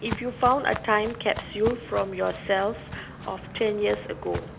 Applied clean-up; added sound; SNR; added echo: none; Walk, footsteps; 11 dB; none.